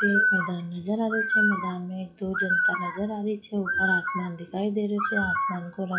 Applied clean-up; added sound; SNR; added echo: classical method log-MMSE.